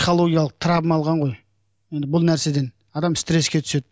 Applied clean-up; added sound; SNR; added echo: none; none; none; none.